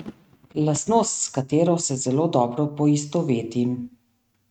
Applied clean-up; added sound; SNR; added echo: neural mask model RNNoise.